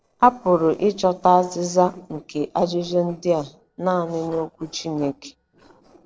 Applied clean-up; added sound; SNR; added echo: neural separator model SepFormer DNS4.